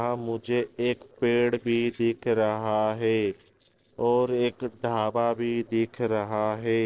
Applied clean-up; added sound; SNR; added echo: neural separator model SepFormer DNS4.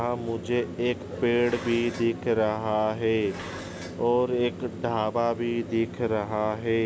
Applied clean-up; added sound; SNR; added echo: none; Dishes, pots, and pans; 18 dB; none.